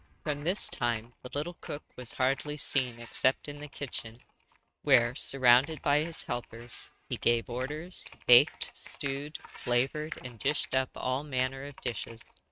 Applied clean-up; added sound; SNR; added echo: neural mask model RNNoise.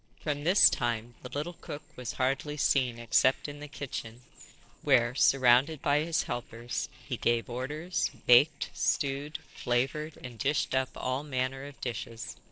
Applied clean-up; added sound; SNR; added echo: neural separator model SepFormer DNS4.